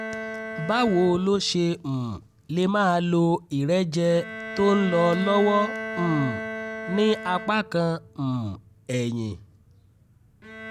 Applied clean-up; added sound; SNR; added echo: none; Bowed string instrument; 12 dB; none.